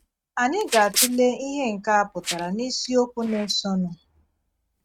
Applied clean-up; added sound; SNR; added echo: neural mask model RNNoise.